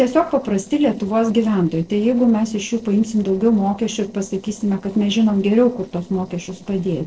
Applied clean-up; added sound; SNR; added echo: neural separator model SepFormer DNS4.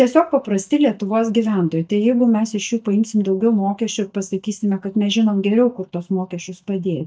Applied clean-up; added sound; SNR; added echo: neural mask model DeepFilterNet 3.